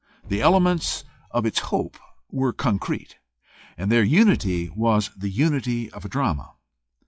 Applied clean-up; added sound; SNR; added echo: classical method log-MMSE.